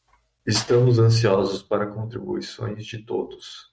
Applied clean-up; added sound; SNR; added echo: neural mask model RNNoise.